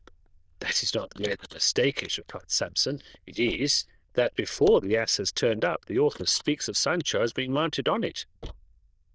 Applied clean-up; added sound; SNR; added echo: neural diffusion model UNIVERSE++.